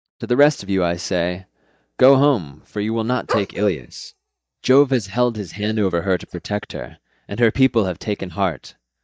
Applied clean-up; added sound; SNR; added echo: neural mask model DeepFilterNet 3.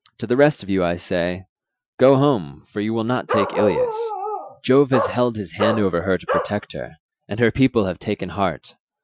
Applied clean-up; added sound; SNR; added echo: classical method Wiener filter.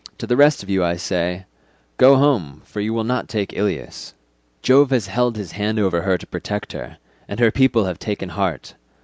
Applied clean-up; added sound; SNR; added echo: none; none; none; none.